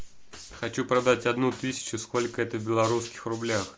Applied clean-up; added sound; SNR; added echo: none; none; none; none.